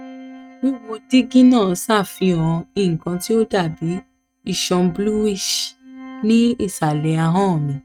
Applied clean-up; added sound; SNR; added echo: neural mask model RNNoise.